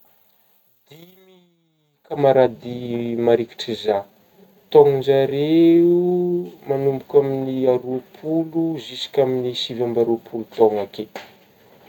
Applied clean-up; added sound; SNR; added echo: none; none; none; none.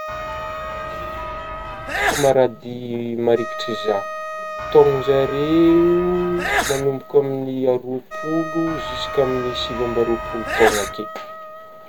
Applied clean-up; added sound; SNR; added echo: none; Wind instrument, woodwind instrument + Sneeze / Church bell; 7 dB; none.